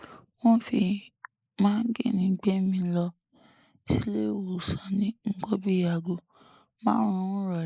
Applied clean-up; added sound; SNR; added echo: neural mask model Resemble Enhance denoiser.